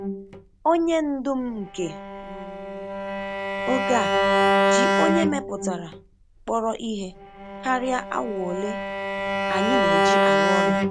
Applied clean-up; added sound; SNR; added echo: none; Bowed string instrument; -3 dB; none.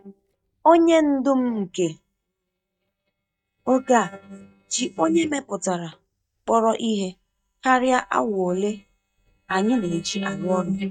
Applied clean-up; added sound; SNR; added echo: neural mask model DeepFilterNet 3.